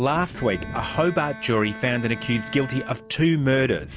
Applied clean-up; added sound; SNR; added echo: none; Bowed string instrument + Thunder / Wind; 14 dB; none.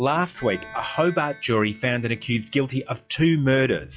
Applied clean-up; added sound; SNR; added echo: classical method log-MMSE.